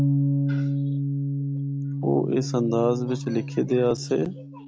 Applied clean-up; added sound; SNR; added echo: none; Bass guitar; 0 dB; none.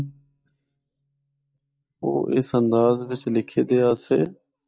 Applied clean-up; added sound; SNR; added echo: neural mask model DeepFilterNet 3.